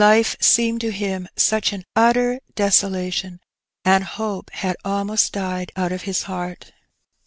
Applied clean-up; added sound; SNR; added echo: none; none; none; none.